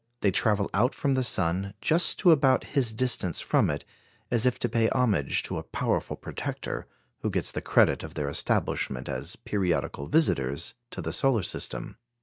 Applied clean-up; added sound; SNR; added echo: none; none; none; none.